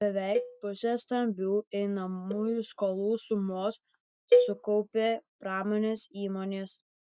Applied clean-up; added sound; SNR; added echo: neural mask model DeepFilterNet 3.